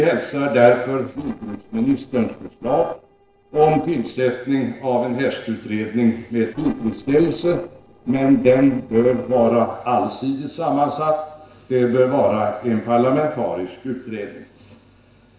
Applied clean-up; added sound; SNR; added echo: neural separator model SepFormer DNS4.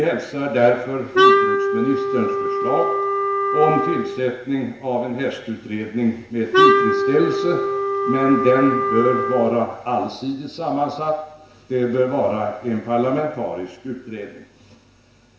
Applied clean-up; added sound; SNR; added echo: none; Wind instrument, woodwind instrument; -3 dB; reverberation time 0.9 s.